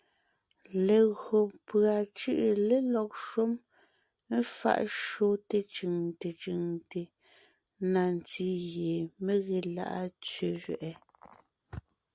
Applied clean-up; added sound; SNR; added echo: none; none; none; none.